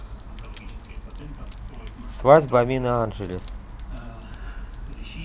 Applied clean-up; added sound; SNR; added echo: none; Fire; 11 dB; none.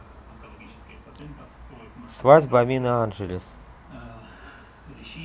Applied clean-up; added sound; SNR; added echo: none; none; none; none.